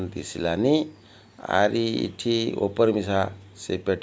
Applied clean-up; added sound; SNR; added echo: none; none; none; none.